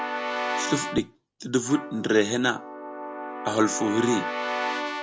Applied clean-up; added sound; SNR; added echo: none; Keyboard (musical) / Brass instrument; 5 dB; none.